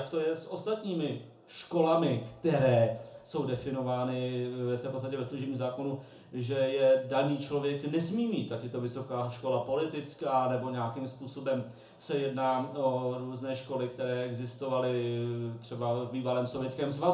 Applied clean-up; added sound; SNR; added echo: none; none; none; reverberation time 0.6 s.